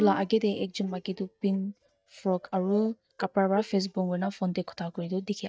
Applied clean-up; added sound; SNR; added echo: neural mask model DeepFilterNet 3.